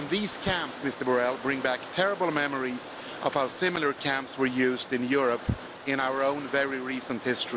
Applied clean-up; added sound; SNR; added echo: none; Rain; 12 dB; none.